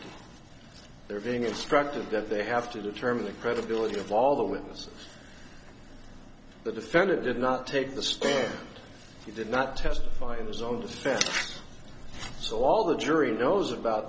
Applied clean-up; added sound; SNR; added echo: none; none; none; none.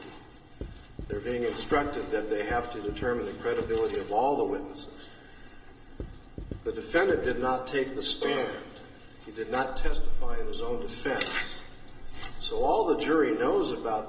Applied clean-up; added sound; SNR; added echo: none; Writing; 14 dB; reverberation time 2.1 s.